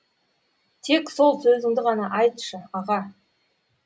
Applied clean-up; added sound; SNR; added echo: none; none; none; none.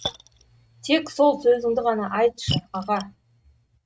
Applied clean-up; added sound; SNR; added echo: neural mask model RNNoise.